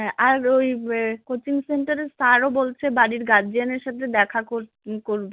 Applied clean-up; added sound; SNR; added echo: none; none; none; none.